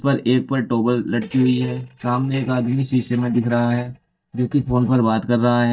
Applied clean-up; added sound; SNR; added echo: neural mask model DeepFilterNet 3.